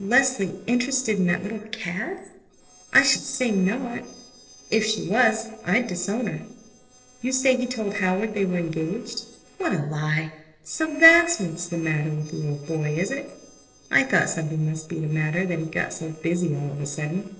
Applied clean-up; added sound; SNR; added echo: neural separator model SepFormer DNS4.